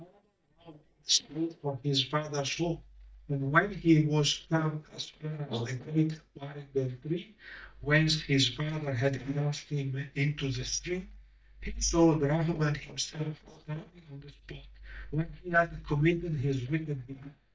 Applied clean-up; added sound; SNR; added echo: neural mask model DeepFilterNet 3.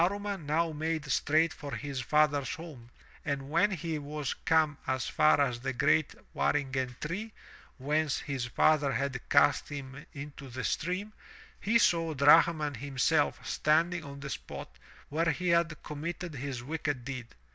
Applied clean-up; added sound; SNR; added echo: none; none; none; none.